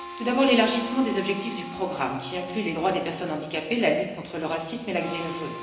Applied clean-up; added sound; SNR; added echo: none; Harmonica; 13 dB; reverberation time 1.0 s.